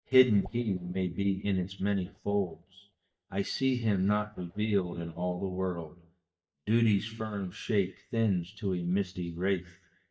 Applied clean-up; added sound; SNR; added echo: neural mask model DeepFilterNet 3.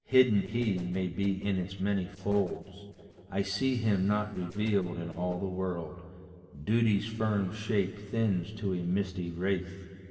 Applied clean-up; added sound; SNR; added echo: neural separator model SepFormer DNS4.